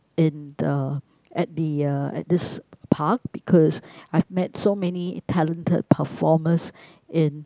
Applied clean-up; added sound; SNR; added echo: none; none; none; none.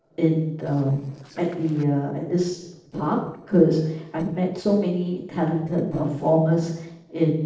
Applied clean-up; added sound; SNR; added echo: neural separator model SepFormer DNS4.